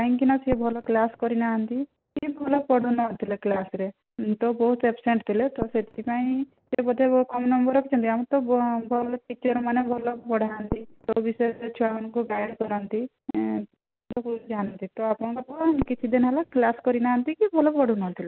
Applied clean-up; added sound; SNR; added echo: neural mask model Resemble Enhance denoiser.